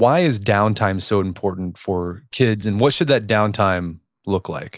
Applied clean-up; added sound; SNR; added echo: neural mask model Resemble Enhance denoiser.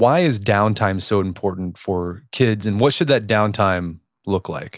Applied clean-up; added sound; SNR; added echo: none; none; none; none.